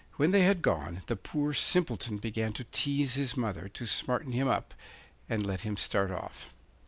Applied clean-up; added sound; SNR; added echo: none; none; none; none.